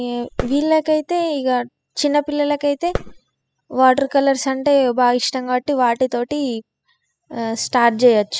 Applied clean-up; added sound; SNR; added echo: classical method spectral subtraction.